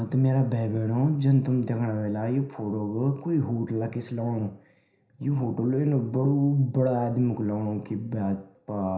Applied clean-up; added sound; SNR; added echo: none; none; none; reverberation time 0.5 s.